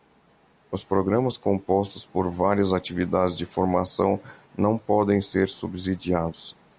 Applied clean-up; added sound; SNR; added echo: none; none; none; none.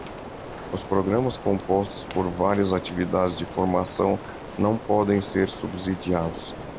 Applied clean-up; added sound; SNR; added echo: none; Rain; 12 dB; none.